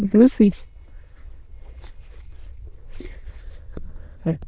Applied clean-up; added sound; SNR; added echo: neural diffusion model UNIVERSE++.